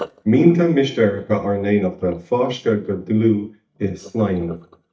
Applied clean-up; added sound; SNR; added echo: neural mask model DeepFilterNet 3.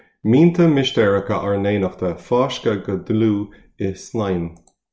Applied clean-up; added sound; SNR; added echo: none; none; none; none.